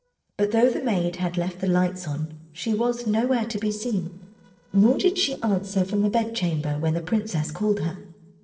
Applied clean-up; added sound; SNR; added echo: neural separator model SepFormer DNS4.